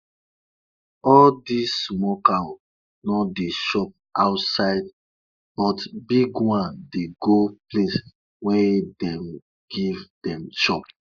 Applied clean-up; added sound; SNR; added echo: neural mask model Resemble Enhance denoiser.